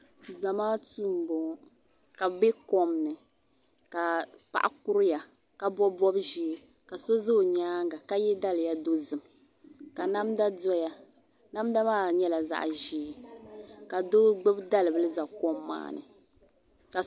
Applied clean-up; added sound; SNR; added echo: none; none; none; none.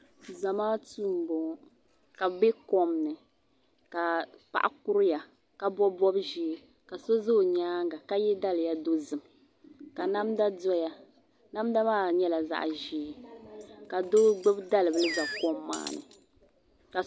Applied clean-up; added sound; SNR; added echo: none; Cutlery, silverware + Animal; 13 dB; none.